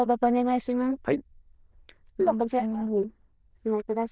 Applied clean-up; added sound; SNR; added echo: neural diffusion model UNIVERSE++.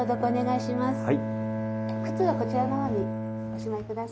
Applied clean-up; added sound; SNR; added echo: none; Bowed string instrument; 1 dB; none.